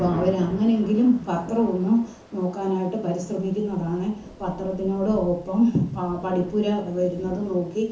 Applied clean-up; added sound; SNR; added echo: none; Thunder / Rain; 16 dB; reverberation time 0.9 s.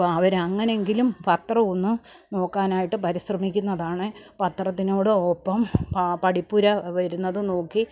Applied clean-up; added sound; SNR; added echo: none; none; none; none.